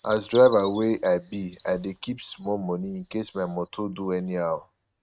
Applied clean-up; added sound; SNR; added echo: neural mask model RNNoise.